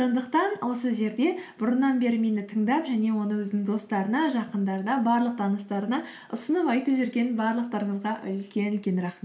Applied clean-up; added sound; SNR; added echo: none; none; none; none.